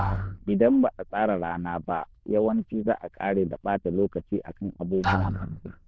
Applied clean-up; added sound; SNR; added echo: neural diffusion model UNIVERSE++.